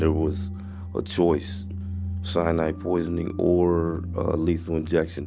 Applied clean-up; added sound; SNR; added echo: none; none; none; none.